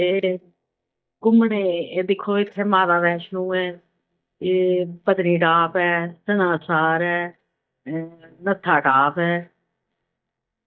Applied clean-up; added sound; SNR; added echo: neural mask model DeepFilterNet 3.